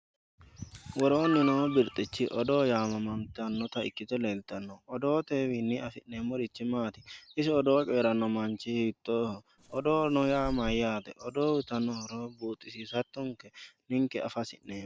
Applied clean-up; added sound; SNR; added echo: none; Camera + Fireworks; 11 dB; none.